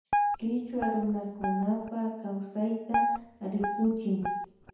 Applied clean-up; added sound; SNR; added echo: none; Guitar; 1 dB; reverberation time 1.0 s.